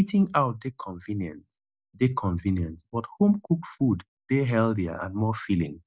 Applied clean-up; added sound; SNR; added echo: none; none; none; none.